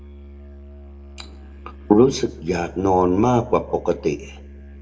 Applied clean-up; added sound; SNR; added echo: none; Musical instrument; 18 dB; reverberation time 0.5 s.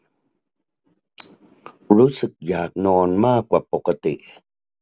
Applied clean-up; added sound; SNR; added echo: none; none; none; none.